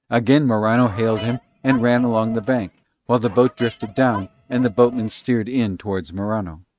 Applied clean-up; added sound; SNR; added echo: neural mask model RNNoise.